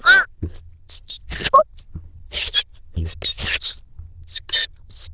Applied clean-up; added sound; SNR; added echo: neural diffusion model UNIVERSE++.